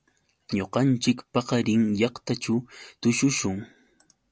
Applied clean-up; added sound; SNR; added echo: none; none; none; none.